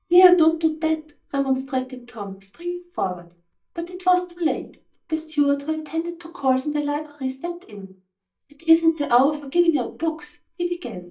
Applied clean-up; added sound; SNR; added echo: neural mask model DeepFilterNet 3.